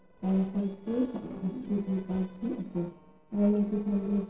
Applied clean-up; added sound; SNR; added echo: neural separator model SepFormer DNS4.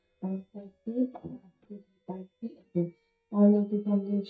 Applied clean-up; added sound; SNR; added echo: neural mask model DeepFilterNet 3.